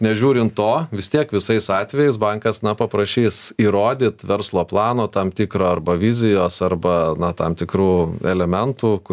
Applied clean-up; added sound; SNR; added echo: none; none; none; none.